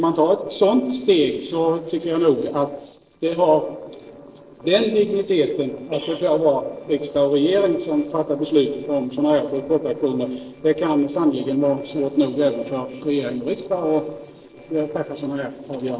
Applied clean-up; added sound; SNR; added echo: neural separator model SepFormer DNS4.